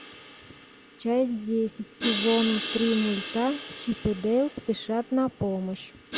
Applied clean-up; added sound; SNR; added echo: none; Crash cymbal; 6 dB; none.